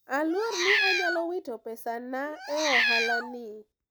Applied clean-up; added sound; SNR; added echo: none; Meow; -3 dB; none.